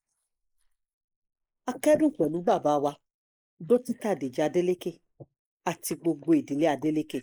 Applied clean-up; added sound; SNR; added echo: neural mask model Resemble Enhance denoiser.